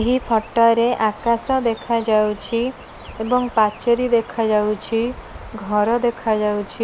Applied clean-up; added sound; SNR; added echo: none; Chirp, tweet; 20 dB; none.